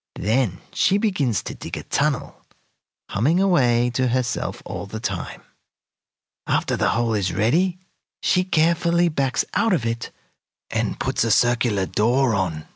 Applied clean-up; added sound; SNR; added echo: none; none; none; none.